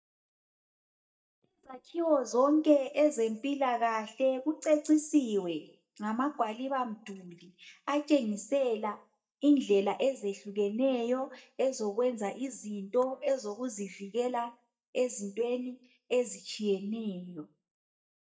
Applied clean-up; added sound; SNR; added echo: neural mask model DeepFilterNet 3.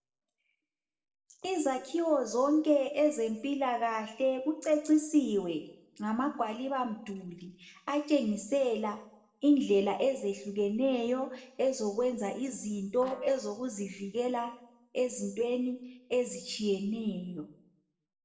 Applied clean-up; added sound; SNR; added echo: neural separator model SepFormer DNS4.